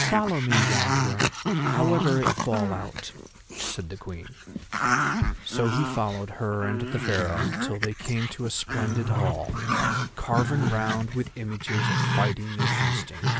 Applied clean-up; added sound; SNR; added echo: none; Growling; -2 dB; none.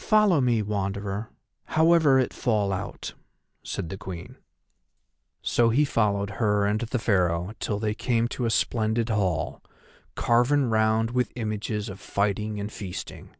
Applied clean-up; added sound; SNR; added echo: none; none; none; none.